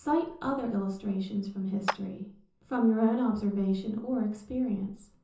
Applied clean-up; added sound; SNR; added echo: none; Clapping; 10 dB; reverberation time 0.6 s.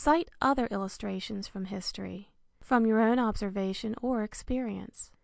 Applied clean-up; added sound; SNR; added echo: none; none; none; none.